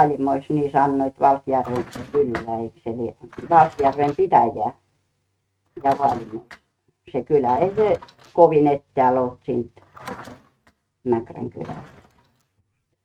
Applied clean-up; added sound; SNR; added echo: neural mask model RNNoise.